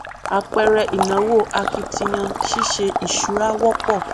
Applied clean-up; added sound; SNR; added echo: none; Water / Liquid; 4 dB; none.